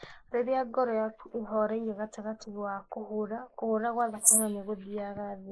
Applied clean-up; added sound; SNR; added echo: neural mask model Resemble Enhance denoiser.